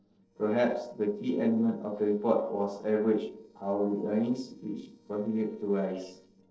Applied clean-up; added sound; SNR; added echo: neural separator model SepFormer DNS4.